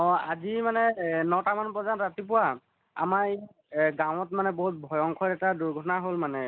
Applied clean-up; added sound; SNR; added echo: none; none; none; none.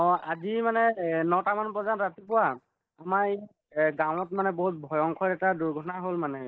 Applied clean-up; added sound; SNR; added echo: neural mask model DeepFilterNet 3.